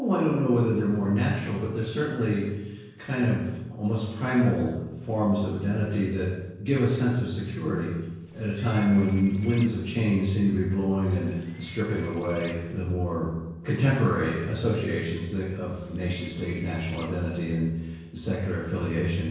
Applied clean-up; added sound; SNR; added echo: neural separator model SepFormer DNS4.